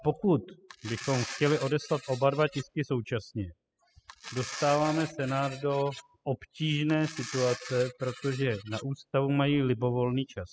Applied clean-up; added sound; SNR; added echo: classical method spectral subtraction.